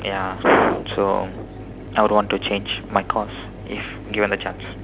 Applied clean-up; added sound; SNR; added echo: none; Mechanisms; 12 dB; none.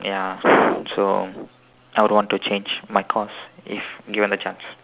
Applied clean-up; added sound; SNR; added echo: none; none; none; none.